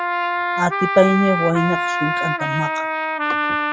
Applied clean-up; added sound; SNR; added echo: classical method log-MMSE.